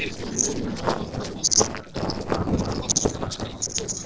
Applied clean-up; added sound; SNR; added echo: neural separator model SepFormer DNS4.